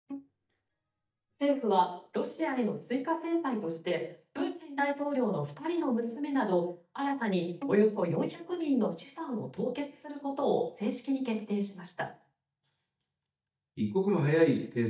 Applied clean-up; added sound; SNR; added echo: neural mask model DeepFilterNet 3.